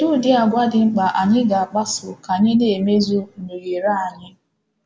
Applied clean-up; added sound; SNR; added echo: none; none; none; none.